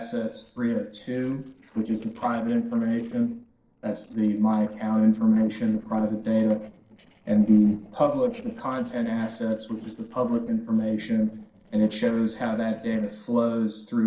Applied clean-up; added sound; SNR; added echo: neural separator model SepFormer DNS4.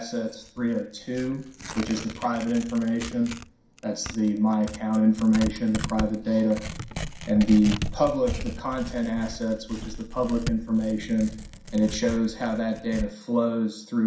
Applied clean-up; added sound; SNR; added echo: none; Tearing; 11 dB; reverberation time 0.5 s.